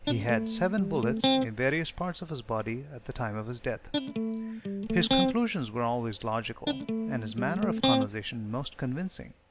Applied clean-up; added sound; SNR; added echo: none; Electric guitar; -2 dB; none.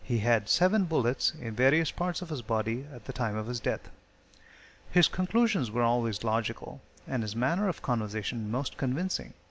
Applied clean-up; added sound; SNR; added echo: none; none; none; none.